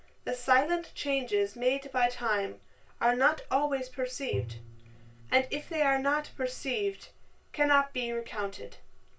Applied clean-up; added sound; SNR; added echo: none; Bowed string instrument; 13 dB; reverberation time 0.2 s.